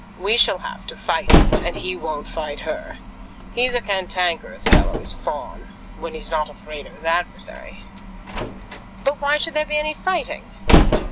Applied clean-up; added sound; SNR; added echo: none; Slam; -3 dB; none.